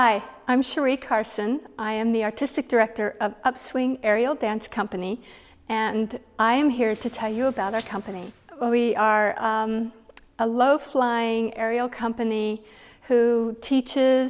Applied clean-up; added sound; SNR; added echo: none; none; none; none.